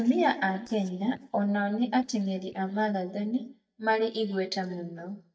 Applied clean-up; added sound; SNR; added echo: neural mask model DeepFilterNet 3.